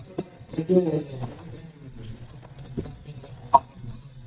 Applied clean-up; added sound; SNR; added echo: neural mask model DeepFilterNet 3.